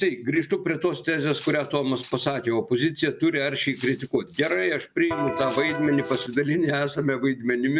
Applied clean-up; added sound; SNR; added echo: none; Electric guitar + Cutlery, silverware; 11 dB; none.